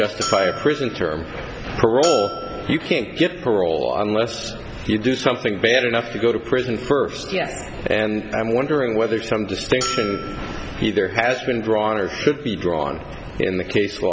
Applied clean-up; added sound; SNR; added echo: none; Bell; 11 dB; none.